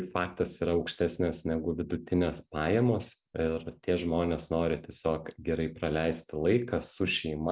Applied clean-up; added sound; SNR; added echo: none; none; none; none.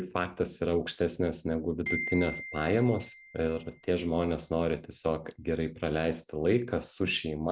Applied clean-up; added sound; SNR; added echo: none; Glockenspiel; 12 dB; none.